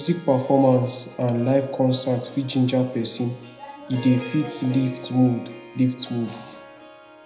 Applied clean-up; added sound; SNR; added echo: none; Harp; 19 dB; reverberation time 0.7 s.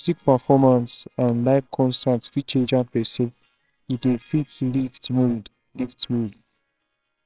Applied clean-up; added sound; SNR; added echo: neural separator model SepFormer WHAMR!.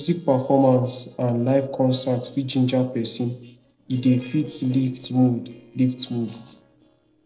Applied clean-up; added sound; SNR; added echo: neural separator model SepFormer DNS4.